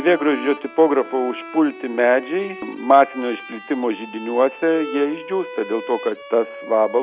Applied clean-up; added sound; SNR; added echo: none; Bowed string instrument; 14 dB; none.